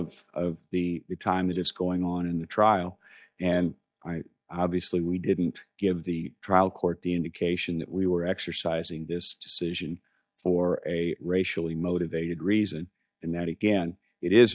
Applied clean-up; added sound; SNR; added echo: neural mask model DeepFilterNet 3.